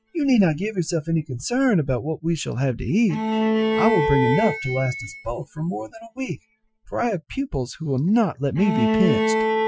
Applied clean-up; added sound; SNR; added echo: classical method Wiener filter.